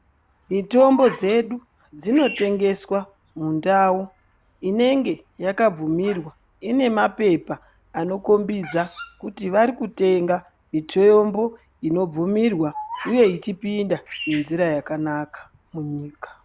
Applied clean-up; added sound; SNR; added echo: none; Bird vocalization, bird call, bird song; 20 dB; none.